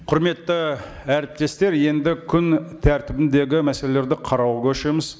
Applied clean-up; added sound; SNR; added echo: none; none; none; none.